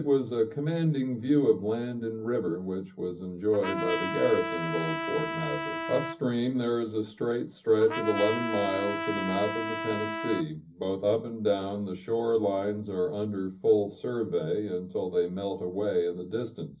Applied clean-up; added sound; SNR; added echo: none; Trumpet; 5 dB; reverberation time 0.4 s.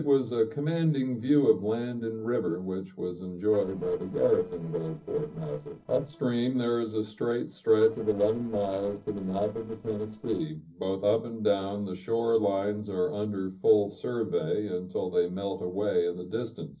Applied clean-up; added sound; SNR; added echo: neural separator model SepFormer DNS4.